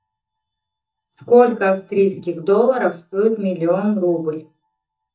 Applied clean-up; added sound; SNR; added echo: neural mask model DeepFilterNet 3.